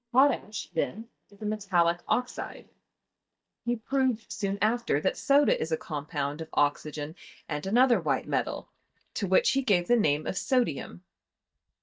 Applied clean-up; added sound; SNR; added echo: neural mask model DeepFilterNet 3.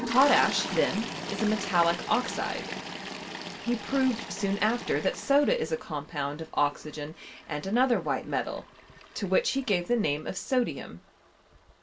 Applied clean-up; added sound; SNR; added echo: none; Toilet flush; 10 dB; reverberation time 0.2 s.